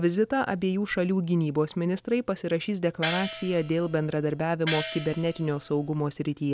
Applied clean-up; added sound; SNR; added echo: none; Gong; 10 dB; none.